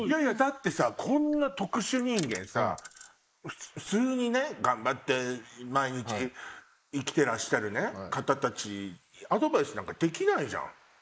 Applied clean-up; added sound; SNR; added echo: neural mask model Resemble Enhance denoiser.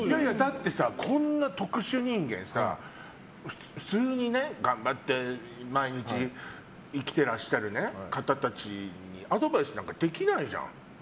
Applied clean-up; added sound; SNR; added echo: none; none; none; none.